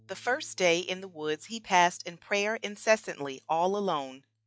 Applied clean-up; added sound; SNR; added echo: classical method log-MMSE.